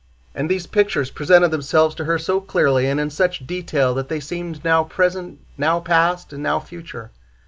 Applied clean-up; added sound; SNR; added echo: none; none; none; none.